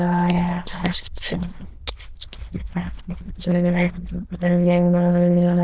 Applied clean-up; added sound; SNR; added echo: neural diffusion model UNIVERSE++.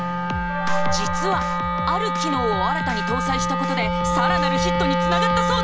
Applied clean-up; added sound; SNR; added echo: none; Wind instrument, woodwind instrument; -3 dB; none.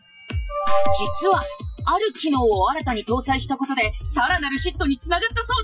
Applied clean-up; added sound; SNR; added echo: classical method Wiener filter.